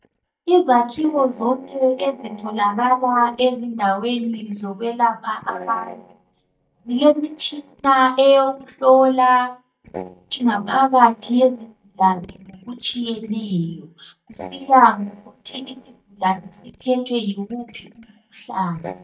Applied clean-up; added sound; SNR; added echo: neural mask model DeepFilterNet 3.